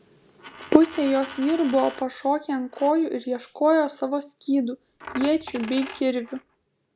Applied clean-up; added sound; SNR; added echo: none; Coin (dropping); 18 dB; none.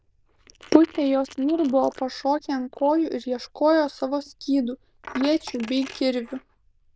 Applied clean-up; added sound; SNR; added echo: neural diffusion model UNIVERSE++.